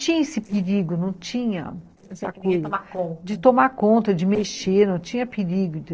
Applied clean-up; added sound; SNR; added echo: neural separator model SepFormer DNS4.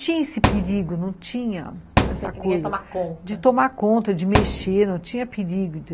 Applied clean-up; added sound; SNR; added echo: none; Thump, thud; 3 dB; none.